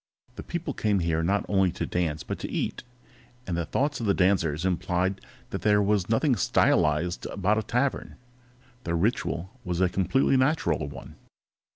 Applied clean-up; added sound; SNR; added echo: none; none; none; none.